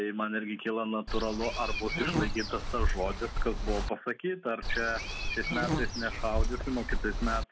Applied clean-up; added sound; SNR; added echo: none; Walk, footsteps / Insect; -2 dB; none.